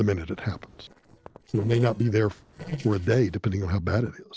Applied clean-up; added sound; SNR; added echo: neural separator model SepFormer DNS4.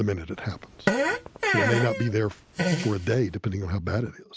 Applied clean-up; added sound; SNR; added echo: none; Fart; 0 dB; none.